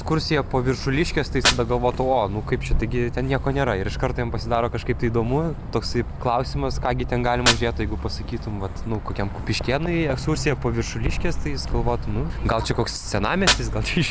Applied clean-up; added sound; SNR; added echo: none; Fire; 10 dB; none.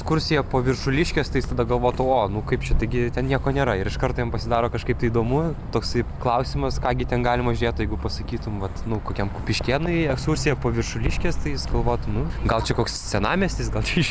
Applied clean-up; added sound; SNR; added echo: none; none; none; none.